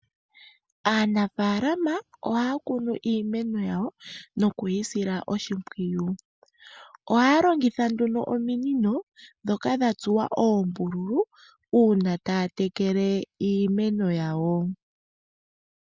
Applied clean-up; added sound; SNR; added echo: none; none; none; none.